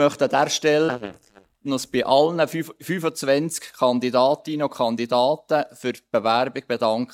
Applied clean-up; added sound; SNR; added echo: neural mask model DeepFilterNet 3.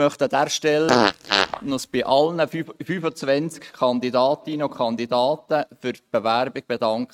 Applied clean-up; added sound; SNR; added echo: neural mask model RNNoise.